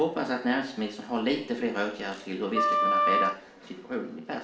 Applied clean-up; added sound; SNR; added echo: none; Wind instrument, woodwind instrument; -4 dB; reverberation time 0.6 s.